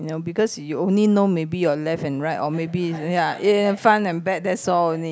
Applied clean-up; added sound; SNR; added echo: none; none; none; none.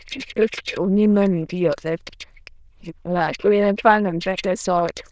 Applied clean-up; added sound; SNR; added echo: neural diffusion model UNIVERSE++.